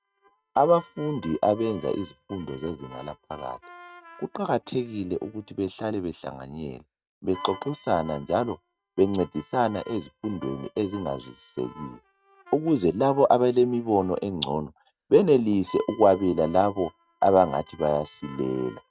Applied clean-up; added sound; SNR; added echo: neural mask model RNNoise.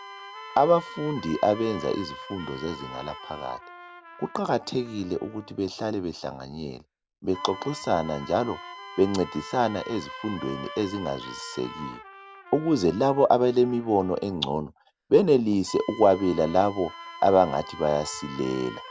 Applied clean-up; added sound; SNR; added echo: none; Wind instrument, woodwind instrument + Trumpet; 16 dB; none.